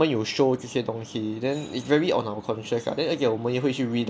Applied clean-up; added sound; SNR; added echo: none; none; none; none.